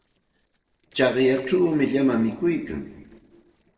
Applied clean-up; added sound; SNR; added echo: neural separator model SepFormer DNS4.